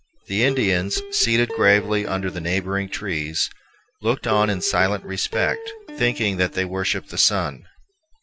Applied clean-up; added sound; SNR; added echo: none; Plucked string instrument; 12 dB; none.